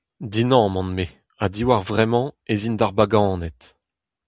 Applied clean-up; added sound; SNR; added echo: none; none; none; none.